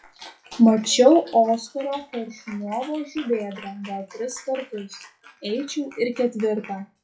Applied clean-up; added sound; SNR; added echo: classical method WPE with log-MMSE.